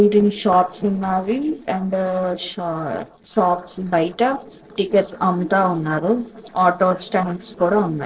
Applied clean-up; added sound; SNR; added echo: neural separator model SepFormer DNS4.